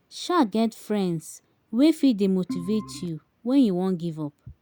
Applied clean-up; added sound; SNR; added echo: none; Organ; 14 dB; none.